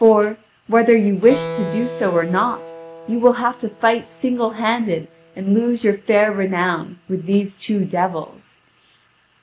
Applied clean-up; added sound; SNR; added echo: none; Keyboard (musical); 16 dB; none.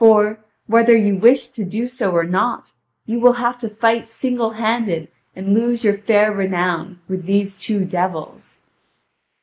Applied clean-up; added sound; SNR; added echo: neural mask model Resemble Enhance denoiser.